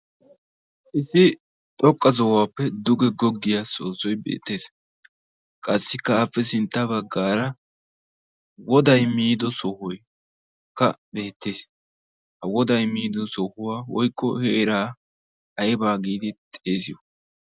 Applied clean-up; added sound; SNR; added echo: none; none; none; none.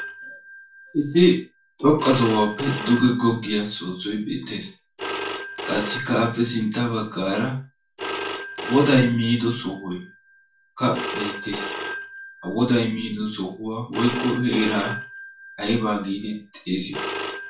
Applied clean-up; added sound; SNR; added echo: none; Telephone; 10 dB; reverberation time 0.3 s.